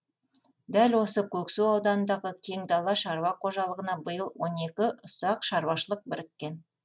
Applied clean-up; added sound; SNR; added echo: none; none; none; none.